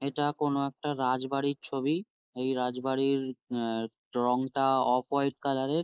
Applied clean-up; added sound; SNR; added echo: neural mask model Resemble Enhance denoiser.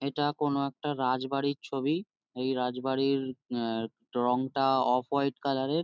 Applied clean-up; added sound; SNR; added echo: none; none; none; none.